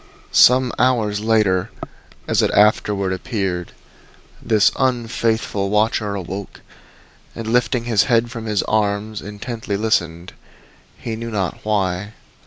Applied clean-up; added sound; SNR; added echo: none; none; none; none.